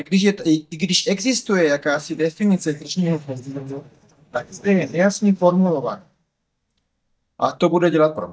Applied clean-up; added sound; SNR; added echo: neural mask model DeepFilterNet 3.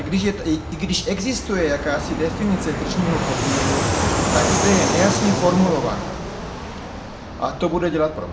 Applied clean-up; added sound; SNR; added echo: none; Fixed-wing aircraft, airplane; 1 dB; reverberation time 0.7 s.